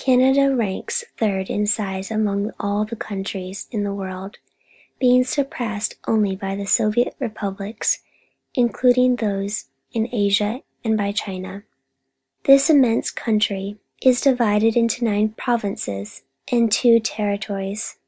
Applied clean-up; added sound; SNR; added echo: none; none; none; none.